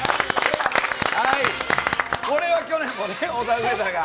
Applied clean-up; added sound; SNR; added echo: none; Camera; 7 dB; none.